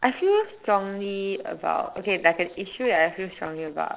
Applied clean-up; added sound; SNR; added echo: neural separator model SepFormer DNS4.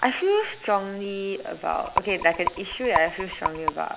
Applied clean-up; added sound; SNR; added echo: none; Rattle; 4 dB; none.